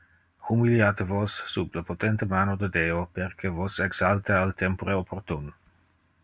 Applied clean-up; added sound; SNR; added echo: none; none; none; none.